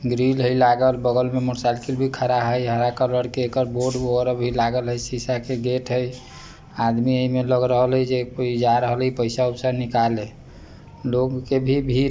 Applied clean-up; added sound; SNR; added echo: none; none; none; none.